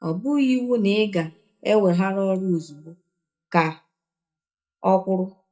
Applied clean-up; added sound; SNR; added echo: neural mask model DeepFilterNet 3.